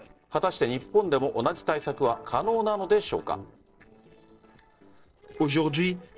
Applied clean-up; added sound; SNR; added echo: neural separator model SepFormer DNS4.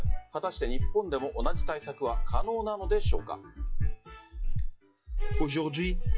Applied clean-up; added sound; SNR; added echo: classical method WPE with log-MMSE.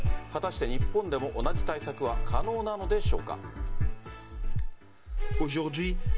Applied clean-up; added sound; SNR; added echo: none; Breathing; -4 dB; reverberation time 0.5 s.